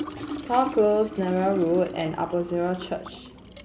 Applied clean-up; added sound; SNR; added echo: none; Liquid; 11 dB; none.